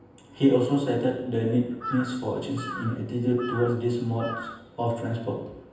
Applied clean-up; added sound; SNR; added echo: none; Bird vocalization, bird call, bird song / Crow; 12 dB; reverberation time 0.9 s.